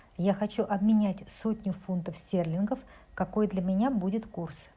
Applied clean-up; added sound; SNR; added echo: none; none; none; none.